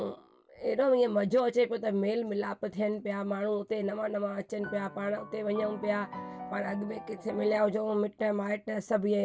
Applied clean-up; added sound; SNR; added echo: none; Piano; 13 dB; none.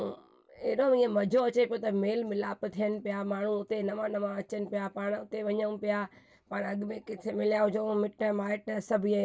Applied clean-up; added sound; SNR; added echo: none; none; none; none.